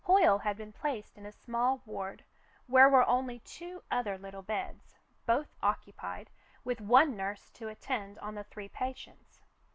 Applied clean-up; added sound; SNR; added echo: none; none; none; none.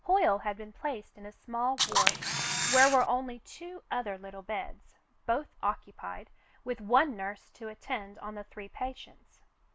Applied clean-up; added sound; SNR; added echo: none; Camera; -3 dB; none.